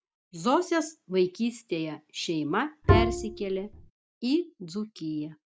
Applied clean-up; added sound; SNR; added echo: none; Bowed string instrument; -4 dB; none.